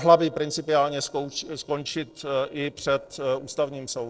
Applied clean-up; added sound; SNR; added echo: neural separator model SepFormer DNS4.